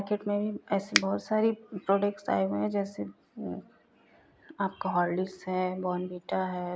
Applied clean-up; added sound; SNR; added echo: none; Finger snapping; -2 dB; none.